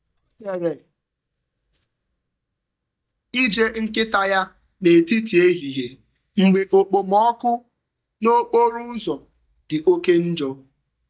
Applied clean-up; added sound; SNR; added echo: neural mask model DeepFilterNet 3.